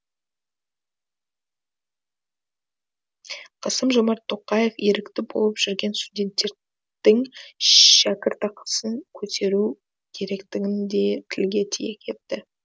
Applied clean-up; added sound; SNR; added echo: none; none; none; none.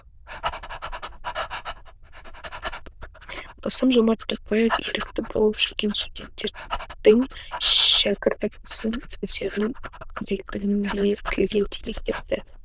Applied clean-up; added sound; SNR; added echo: neural diffusion model UNIVERSE++.